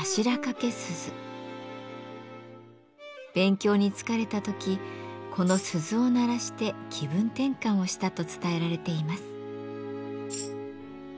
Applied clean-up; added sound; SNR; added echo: none; Tambourine; 12 dB; none.